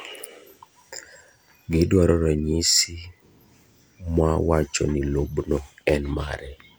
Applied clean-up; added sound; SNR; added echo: none; none; none; none.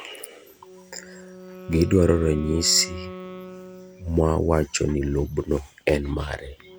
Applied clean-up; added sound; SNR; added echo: none; Wind instrument, woodwind instrument; 17 dB; none.